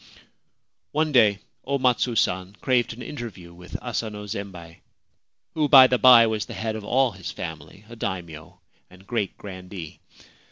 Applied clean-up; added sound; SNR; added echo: none; none; none; none.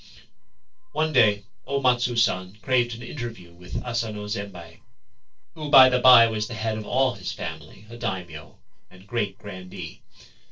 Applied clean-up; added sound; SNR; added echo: neural separator model SepFormer DNS4.